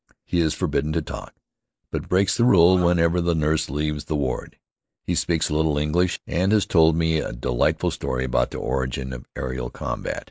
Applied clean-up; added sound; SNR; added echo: neural mask model Resemble Enhance denoiser.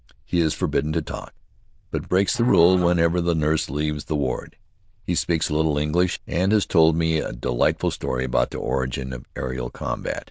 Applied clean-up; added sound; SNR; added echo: neural diffusion model UNIVERSE++.